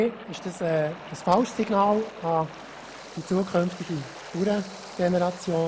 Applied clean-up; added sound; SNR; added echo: none; Waves, surf; 15 dB; none.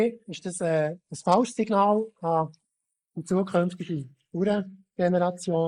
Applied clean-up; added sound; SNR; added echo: neural mask model Resemble Enhance denoiser.